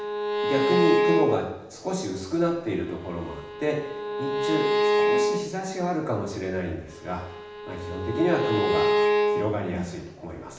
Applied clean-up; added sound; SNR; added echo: none; Bowed string instrument; -2 dB; reverberation time 0.9 s.